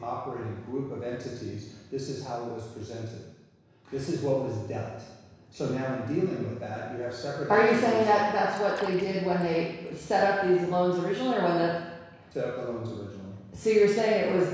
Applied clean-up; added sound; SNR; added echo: none; Fill (with liquid); 20 dB; reverberation time 1.1 s.